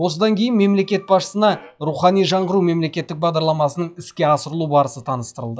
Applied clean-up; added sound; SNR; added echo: classical method log-MMSE.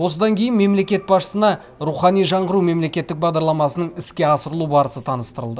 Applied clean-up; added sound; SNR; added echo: none; none; none; none.